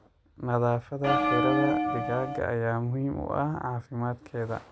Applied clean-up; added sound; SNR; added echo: none; Bell; -3 dB; none.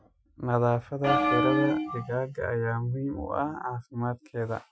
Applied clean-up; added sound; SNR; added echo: classical method Wiener filter.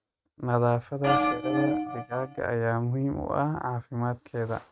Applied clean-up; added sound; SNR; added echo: neural mask model RNNoise.